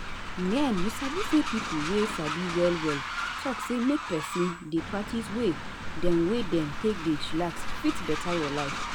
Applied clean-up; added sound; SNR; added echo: none; Cricket / Frog + Train; 3 dB; none.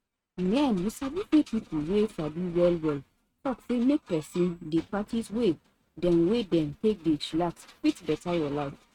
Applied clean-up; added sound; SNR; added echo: neural mask model RNNoise.